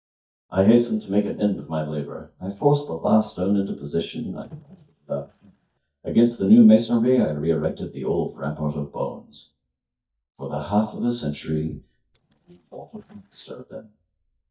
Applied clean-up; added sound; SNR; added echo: neural mask model DeepFilterNet 3.